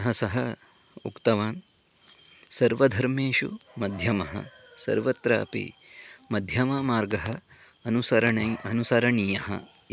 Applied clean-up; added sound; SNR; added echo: none; none; none; none.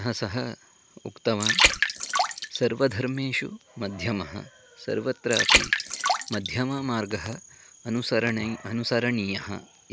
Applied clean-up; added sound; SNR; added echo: none; Water; -1 dB; none.